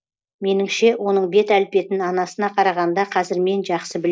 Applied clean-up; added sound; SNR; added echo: neural mask model Resemble Enhance denoiser.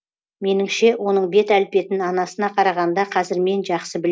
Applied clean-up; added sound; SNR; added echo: none; none; none; none.